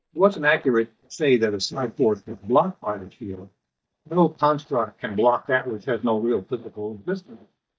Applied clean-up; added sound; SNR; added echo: neural mask model DeepFilterNet 3.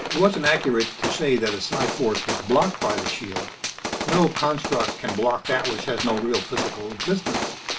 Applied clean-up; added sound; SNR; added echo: none; Gunshot, gunfire; 5 dB; reverberation time 0.2 s.